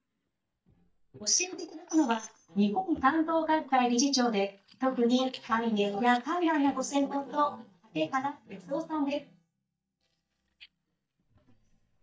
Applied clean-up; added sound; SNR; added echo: neural mask model DeepFilterNet 3.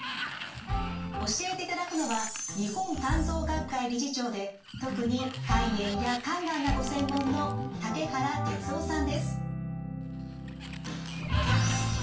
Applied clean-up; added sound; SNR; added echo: none; Sliding door; 14 dB; reverberation time 0.3 s.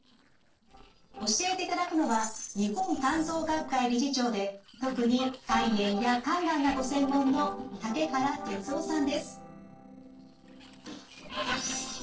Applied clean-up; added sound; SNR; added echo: neural separator model SepFormer DNS4.